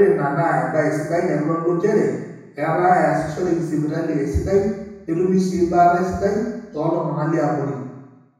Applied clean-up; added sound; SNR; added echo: none; none; none; reverberation time 1.1 s.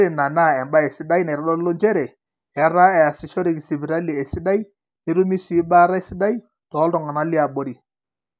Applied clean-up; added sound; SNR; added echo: none; none; none; none.